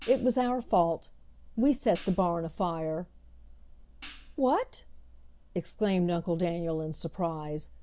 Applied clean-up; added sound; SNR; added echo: none; Hi-hat; 17 dB; none.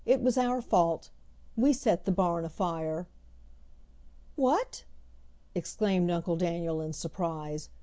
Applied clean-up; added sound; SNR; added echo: none; none; none; none.